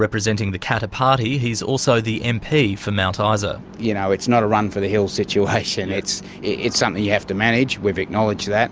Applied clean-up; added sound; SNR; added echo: none; none; none; none.